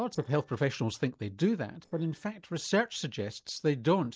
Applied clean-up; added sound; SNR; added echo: neural separator model SepFormer DNS4.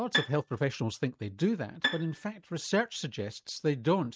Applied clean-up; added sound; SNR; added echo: neural mask model RNNoise.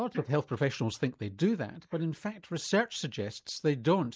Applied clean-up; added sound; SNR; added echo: neural mask model Resemble Enhance denoiser.